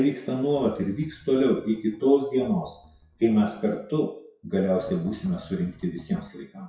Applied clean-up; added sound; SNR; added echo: classical method WPE with log-MMSE.